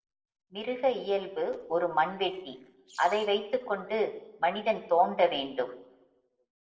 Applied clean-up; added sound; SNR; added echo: neural separator model SepFormer DNS4.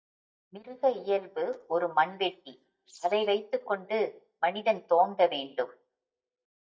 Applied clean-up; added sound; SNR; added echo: neural mask model DeepFilterNet 3.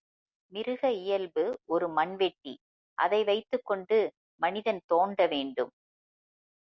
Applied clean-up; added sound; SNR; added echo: none; none; none; none.